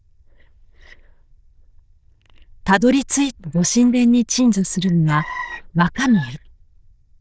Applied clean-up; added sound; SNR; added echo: neural diffusion model UNIVERSE++.